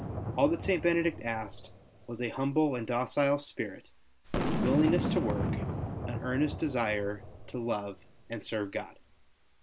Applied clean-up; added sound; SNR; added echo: none; Boom; 5 dB; none.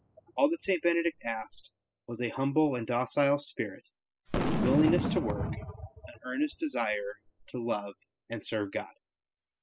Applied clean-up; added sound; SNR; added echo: classical method spectral subtraction.